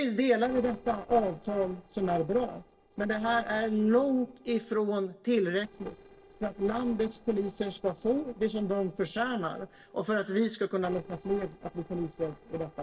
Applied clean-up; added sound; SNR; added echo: neural separator model SepFormer DNS4.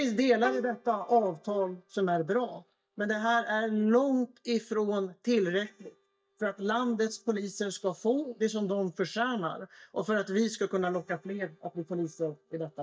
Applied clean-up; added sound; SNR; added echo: neural mask model DeepFilterNet 3.